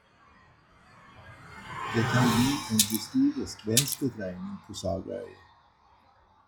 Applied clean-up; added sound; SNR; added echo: classical method log-MMSE.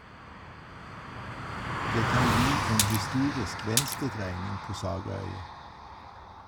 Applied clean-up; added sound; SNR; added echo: none; Car passing by + Splash, splatter; -1 dB; none.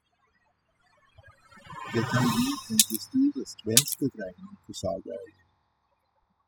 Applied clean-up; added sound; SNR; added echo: classical method spectral subtraction.